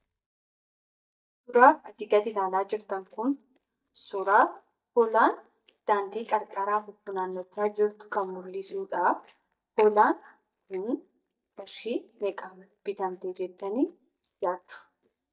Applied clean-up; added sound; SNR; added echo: neural mask model DeepFilterNet 3.